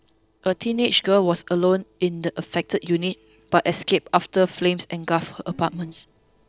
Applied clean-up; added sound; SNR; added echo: neural separator model SepFormer DNS4.